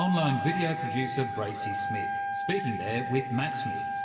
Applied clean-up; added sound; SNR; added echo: none; Wind instrument, woodwind instrument; 2 dB; reverberation time 2.2 s.